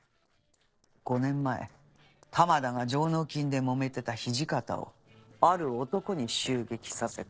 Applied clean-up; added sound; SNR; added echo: neural separator model SepFormer DNS4.